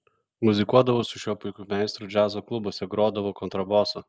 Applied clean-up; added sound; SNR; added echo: none; none; none; none.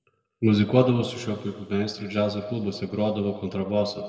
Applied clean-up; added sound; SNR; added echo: none; none; none; reverberation time 1.7 s.